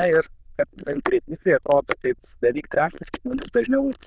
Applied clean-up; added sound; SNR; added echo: neural diffusion model UNIVERSE++.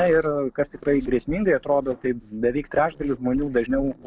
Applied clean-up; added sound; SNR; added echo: neural separator model SepFormer DNS4.